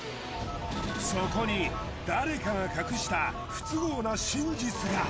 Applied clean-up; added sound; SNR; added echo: none; Telephone; 11 dB; none.